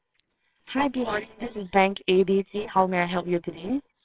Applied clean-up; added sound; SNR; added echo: neural separator model SepFormer WHAMR!.